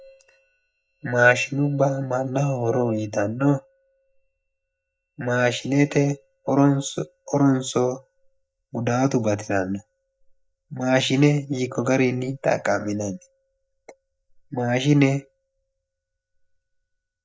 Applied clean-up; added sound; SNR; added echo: neural mask model DeepFilterNet 3.